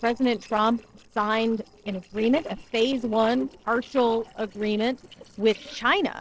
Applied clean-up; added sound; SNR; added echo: neural separator model SepFormer DNS4.